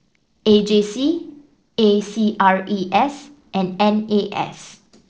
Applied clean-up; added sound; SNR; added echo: neural separator model SepFormer DNS4.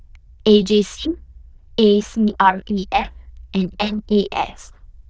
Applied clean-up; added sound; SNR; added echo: neural diffusion model UNIVERSE++.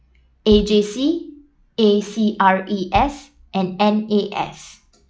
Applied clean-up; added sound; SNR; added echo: classical method log-MMSE.